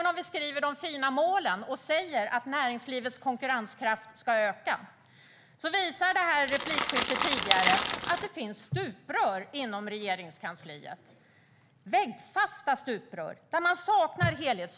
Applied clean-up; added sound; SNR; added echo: none; Crackle; -2 dB; none.